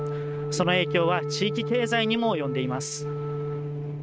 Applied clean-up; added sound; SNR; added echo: neural mask model RNNoise.